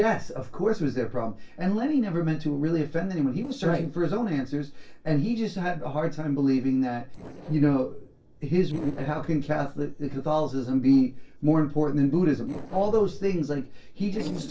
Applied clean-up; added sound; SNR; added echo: neural separator model SepFormer DNS4.